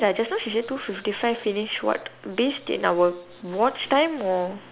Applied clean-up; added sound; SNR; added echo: none; none; none; none.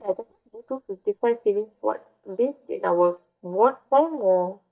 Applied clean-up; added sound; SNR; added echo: neural mask model DeepFilterNet 3.